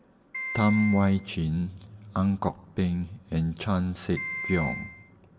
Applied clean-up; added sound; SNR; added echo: none; Piano; 7 dB; reverberation time 1.9 s.